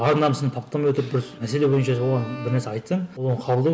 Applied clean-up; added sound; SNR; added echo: none; Bowed string instrument; 20 dB; none.